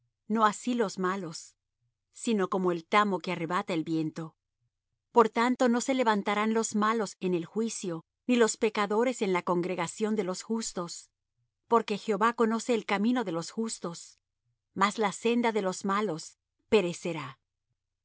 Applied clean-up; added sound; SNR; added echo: none; none; none; none.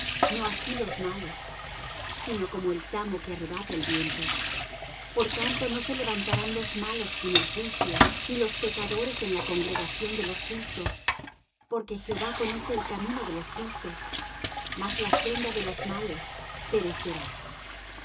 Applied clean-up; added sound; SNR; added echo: none; Sink (filling or washing) / Water tap, faucet; -3 dB; reverberation time 0.2 s.